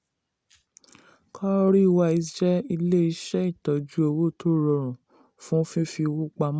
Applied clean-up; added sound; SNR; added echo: none; none; none; none.